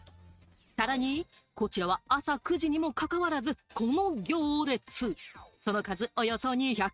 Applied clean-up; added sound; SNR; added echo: neural mask model RNNoise.